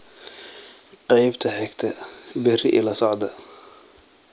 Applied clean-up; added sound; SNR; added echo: none; none; none; none.